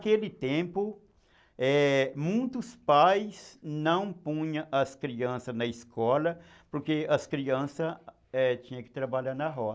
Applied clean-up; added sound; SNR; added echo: none; none; none; none.